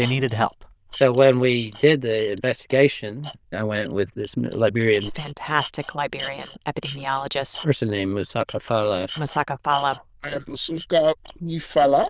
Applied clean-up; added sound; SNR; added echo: neural diffusion model UNIVERSE++.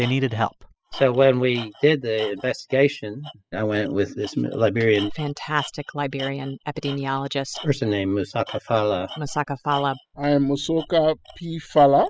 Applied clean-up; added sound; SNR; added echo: classical method spectral subtraction.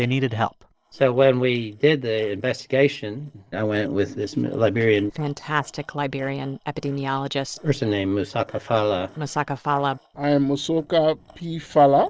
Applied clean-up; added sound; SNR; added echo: neural separator model SepFormer DNS4.